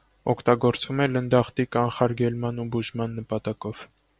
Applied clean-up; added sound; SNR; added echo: none; none; none; none.